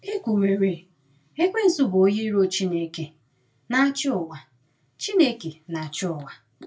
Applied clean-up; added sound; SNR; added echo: none; none; none; reverberation time 0.1 s.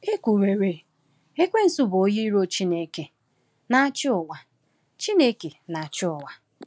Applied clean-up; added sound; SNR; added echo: none; none; none; none.